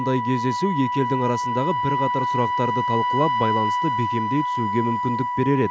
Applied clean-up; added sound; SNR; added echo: none; Wind instrument, woodwind instrument; 0 dB; none.